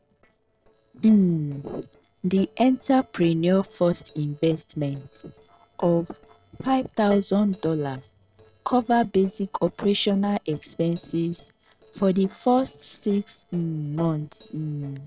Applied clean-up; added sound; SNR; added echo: neural separator model SepFormer DNS4.